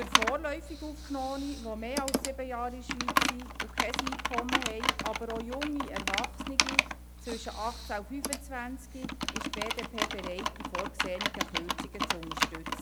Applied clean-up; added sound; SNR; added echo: none; Computer keyboard; -5 dB; none.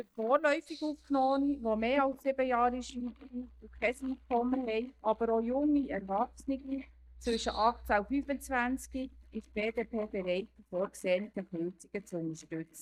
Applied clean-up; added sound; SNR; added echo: neural mask model DeepFilterNet 3.